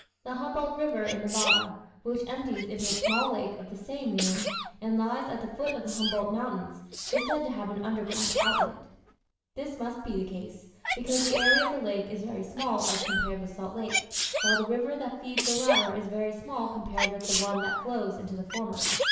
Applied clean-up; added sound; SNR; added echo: none; Sneeze; 0 dB; reverberation time 0.8 s.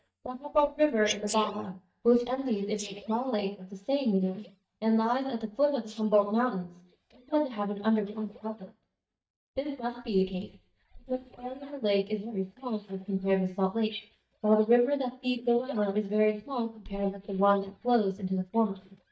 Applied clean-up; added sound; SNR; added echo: neural mask model DeepFilterNet 3.